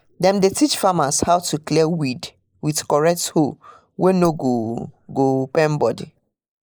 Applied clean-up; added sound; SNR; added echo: neural mask model Resemble Enhance denoiser.